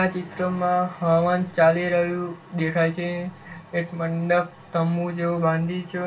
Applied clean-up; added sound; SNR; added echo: none; none; none; reverberation time 0.2 s.